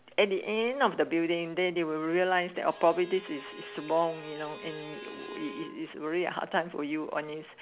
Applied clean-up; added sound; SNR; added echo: none; Bowed string instrument; 16 dB; none.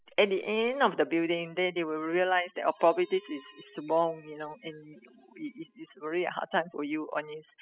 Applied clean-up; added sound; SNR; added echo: classical method spectral subtraction.